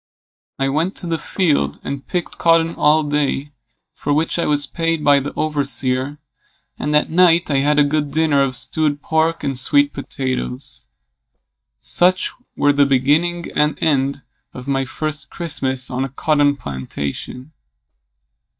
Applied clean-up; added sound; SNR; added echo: neural mask model DeepFilterNet 3.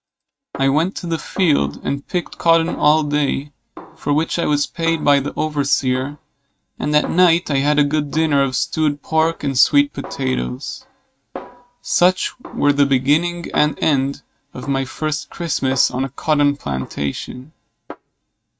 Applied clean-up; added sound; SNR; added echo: neural mask model RNNoise.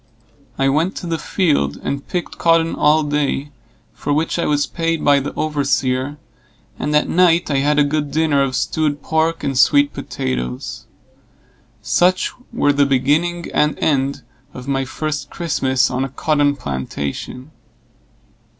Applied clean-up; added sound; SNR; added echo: none; none; none; none.